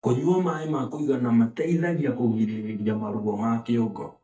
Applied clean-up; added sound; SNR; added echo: neural mask model DeepFilterNet 3.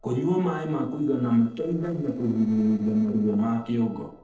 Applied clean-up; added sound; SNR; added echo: neural separator model SepFormer DNS4.